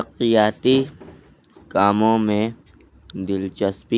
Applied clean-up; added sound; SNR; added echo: none; none; none; none.